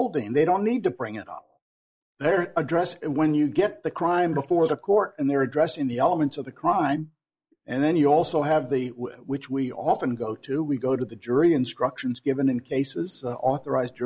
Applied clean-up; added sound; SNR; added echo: neural mask model Resemble Enhance denoiser.